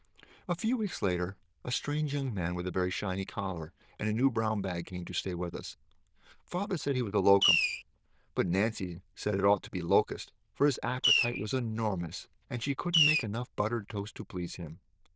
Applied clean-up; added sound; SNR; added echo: neural diffusion model UNIVERSE++.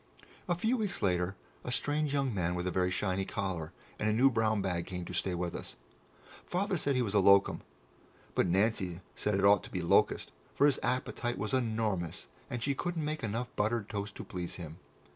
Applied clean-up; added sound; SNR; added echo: none; none; none; none.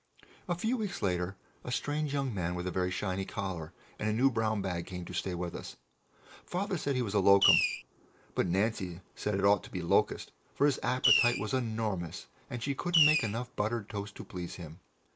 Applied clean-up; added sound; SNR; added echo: neural mask model Resemble Enhance denoiser.